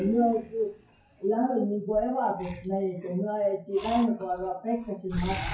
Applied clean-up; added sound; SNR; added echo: classical method WPE with log-MMSE.